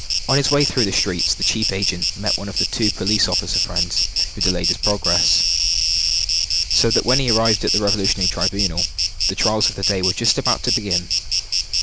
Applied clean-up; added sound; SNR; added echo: none; Insect; -3 dB; none.